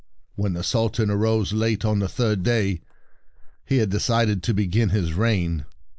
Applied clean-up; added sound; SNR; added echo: neural mask model Resemble Enhance denoiser.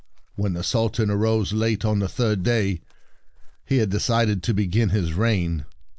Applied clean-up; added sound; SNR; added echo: none; Chirp, tweet; 17 dB; none.